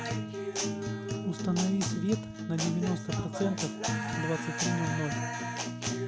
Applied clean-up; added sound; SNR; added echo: none; Guitar; 0 dB; none.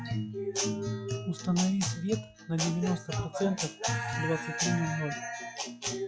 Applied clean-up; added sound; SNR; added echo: classical method log-MMSE.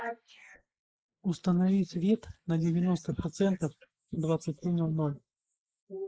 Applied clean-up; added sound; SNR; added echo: neural mask model Resemble Enhance denoiser.